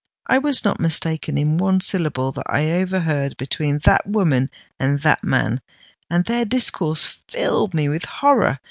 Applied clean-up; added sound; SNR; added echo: none; none; none; none.